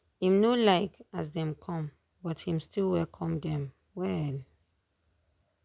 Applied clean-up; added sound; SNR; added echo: none; none; none; none.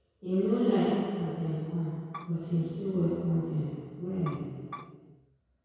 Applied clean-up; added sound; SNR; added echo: none; Bowed string instrument; 14 dB; reverberation time 2.0 s.